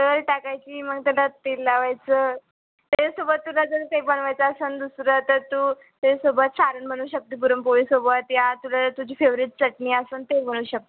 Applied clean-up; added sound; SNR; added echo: none; none; none; none.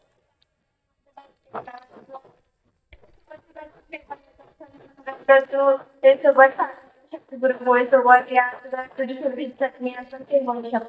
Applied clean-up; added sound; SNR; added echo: neural mask model DeepFilterNet 3.